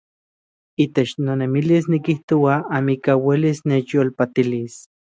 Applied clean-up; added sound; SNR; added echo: none; none; none; none.